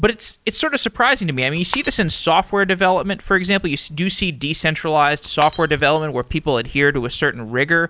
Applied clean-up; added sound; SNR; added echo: none; Shatter / Crushing; 19 dB; none.